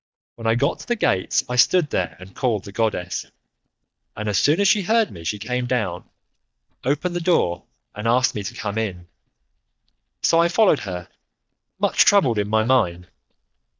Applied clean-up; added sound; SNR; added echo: neural mask model DeepFilterNet 3.